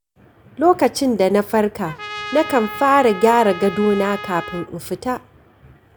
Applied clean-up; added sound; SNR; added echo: none; Trumpet; 13 dB; none.